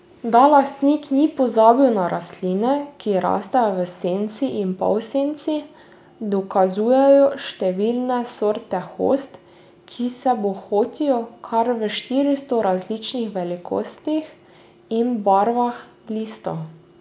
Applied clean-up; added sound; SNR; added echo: none; none; none; none.